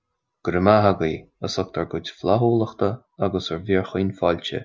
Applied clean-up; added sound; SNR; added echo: none; none; none; none.